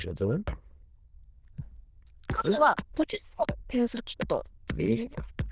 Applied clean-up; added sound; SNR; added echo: neural diffusion model UNIVERSE++.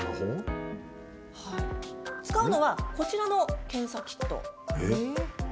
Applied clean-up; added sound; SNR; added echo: none; Guitar; 16 dB; none.